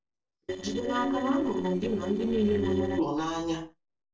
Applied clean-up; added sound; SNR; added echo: neural separator model SepFormer DNS4.